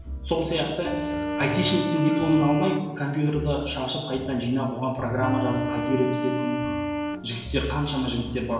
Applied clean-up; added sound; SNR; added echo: none; Wind instrument, woodwind instrument; 5 dB; reverberation time 1.0 s.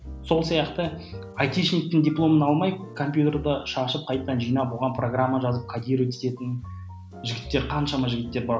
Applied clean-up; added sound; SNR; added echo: none; none; none; none.